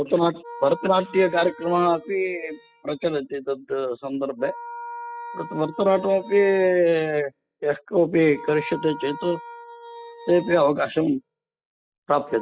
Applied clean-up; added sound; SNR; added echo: classical method spectral subtraction.